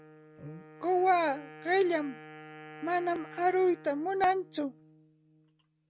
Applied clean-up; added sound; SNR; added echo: none; Wind instrument, woodwind instrument; 19 dB; none.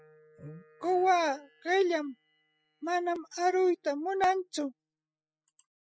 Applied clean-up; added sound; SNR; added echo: classical method spectral subtraction.